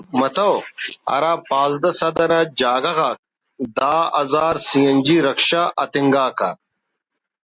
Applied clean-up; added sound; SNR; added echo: none; none; none; none.